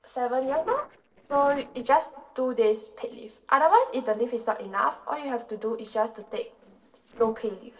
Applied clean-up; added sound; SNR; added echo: neural separator model SepFormer DNS4.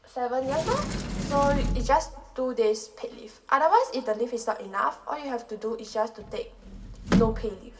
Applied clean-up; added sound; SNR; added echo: none; Sliding door; 5 dB; reverberation time 1.7 s.